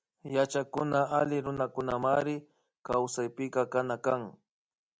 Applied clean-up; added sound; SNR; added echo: none; none; none; none.